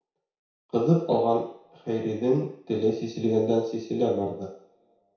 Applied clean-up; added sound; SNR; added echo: none; none; none; reverberation time 0.6 s.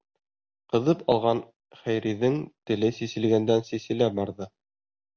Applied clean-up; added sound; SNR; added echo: none; none; none; none.